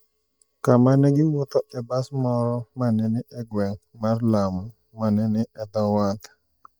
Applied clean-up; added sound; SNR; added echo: neural mask model DeepFilterNet 3.